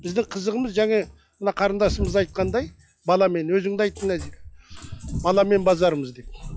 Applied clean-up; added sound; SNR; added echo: classical method log-MMSE.